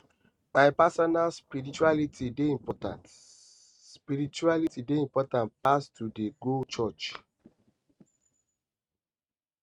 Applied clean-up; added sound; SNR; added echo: neural mask model RNNoise.